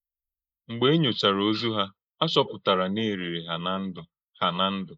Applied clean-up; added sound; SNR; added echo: neural mask model Resemble Enhance denoiser.